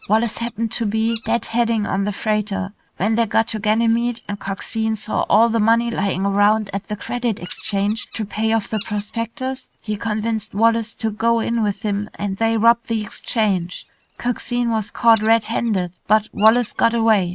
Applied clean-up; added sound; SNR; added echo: neural mask model RNNoise.